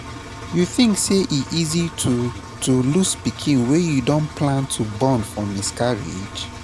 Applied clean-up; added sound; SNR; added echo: none; Engine; 13 dB; none.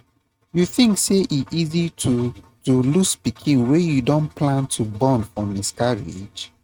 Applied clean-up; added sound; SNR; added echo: neural mask model RNNoise.